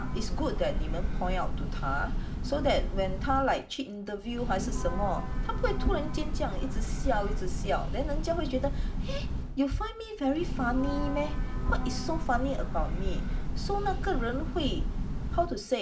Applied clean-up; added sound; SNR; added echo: none; Train / Breathing; -2 dB; reverberation time 0.3 s.